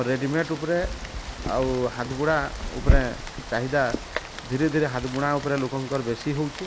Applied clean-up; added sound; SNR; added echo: none; Rain; 3 dB; none.